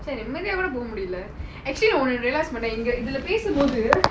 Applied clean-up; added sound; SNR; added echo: none; none; none; none.